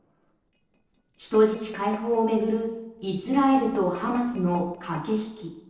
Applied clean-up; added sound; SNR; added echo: neural separator model SepFormer DNS4.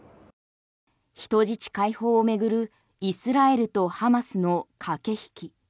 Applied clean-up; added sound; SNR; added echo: none; none; none; none.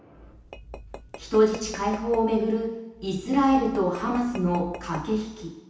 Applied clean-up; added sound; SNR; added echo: none; Tap / Glass; 17 dB; reverberation time 0.9 s.